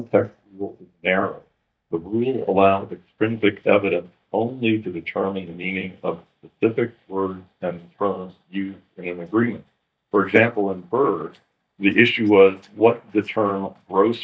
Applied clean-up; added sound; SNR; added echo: neural mask model DeepFilterNet 3.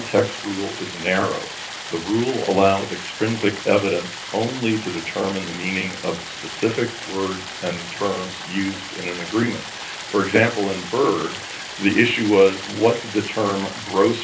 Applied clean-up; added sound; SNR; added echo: none; Stream; 11 dB; reverberation time 0.3 s.